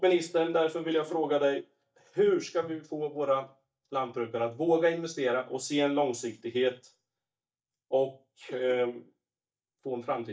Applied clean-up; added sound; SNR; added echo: neural mask model DeepFilterNet 3.